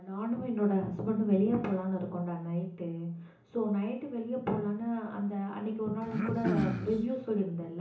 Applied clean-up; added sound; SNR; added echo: none; Cough; 2 dB; reverberation time 0.8 s.